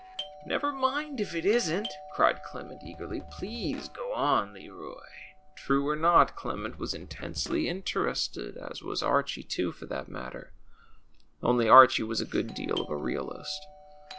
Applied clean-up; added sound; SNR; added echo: none; Doorbell + Drum kit; 18 dB; none.